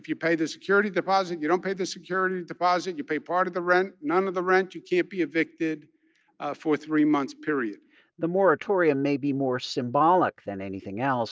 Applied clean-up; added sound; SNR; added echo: none; none; none; none.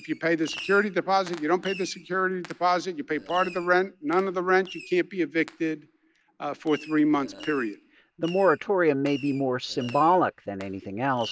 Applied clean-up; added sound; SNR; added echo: none; Burping, eructation + Fireworks; 19 dB; none.